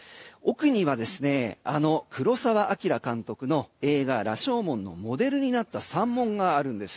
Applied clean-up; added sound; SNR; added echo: none; none; none; none.